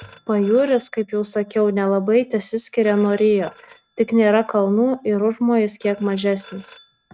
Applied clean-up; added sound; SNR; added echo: neural mask model RNNoise.